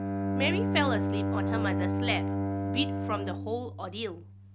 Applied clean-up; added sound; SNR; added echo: none; Bowed string instrument; -4 dB; none.